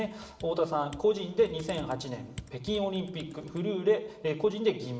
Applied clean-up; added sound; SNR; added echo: none; Computer keyboard; 19 dB; reverberation time 0.9 s.